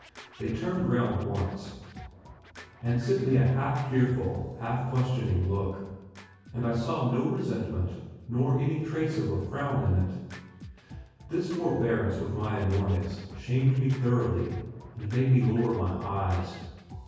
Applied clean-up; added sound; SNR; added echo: none; Scratching (performance technique); 19 dB; reverberation time 1.3 s.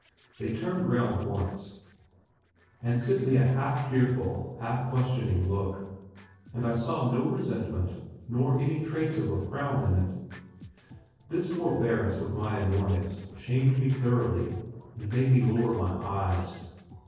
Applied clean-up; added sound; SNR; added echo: neural separator model SepFormer DNS4.